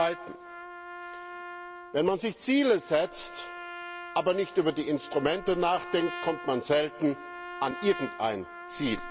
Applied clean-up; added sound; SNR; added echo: none; Trumpet; 13 dB; none.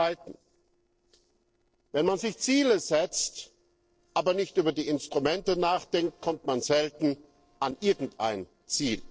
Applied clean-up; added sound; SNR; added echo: neural separator model SepFormer DNS4.